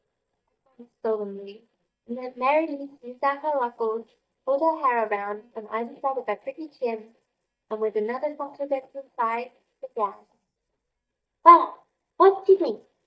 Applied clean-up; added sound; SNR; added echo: neural mask model DeepFilterNet 3.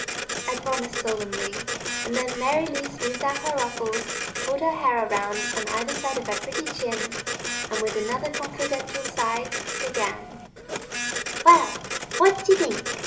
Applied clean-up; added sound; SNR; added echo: none; Printer; 5 dB; reverberation time 0.6 s.